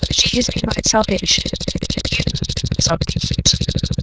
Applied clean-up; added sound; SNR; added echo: neural diffusion model UNIVERSE++.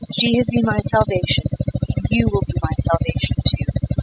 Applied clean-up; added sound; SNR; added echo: classical method spectral subtraction.